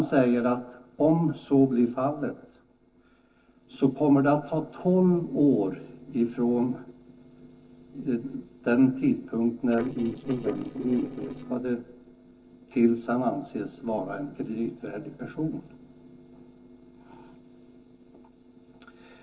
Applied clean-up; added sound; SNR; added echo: neural separator model SepFormer DNS4.